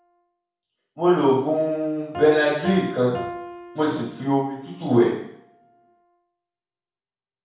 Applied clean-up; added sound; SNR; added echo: none; Piano; 15 dB; reverberation time 0.7 s.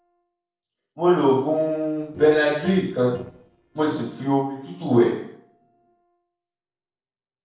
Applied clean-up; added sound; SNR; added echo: neural separator model SepFormer DNS4.